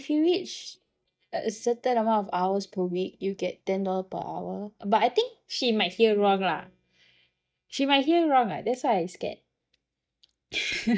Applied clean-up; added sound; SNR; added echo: neural mask model DeepFilterNet 3.